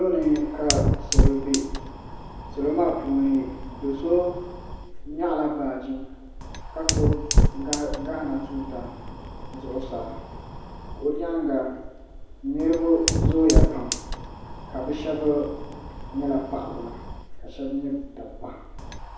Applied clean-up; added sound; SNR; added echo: none; Fire; 0 dB; reverberation time 0.9 s.